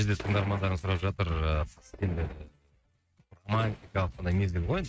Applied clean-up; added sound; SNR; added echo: neural mask model RNNoise.